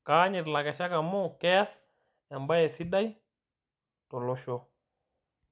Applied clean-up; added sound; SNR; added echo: none; none; none; none.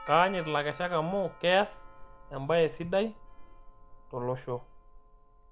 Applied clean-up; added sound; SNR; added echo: none; Sliding door + Doorbell; 16 dB; none.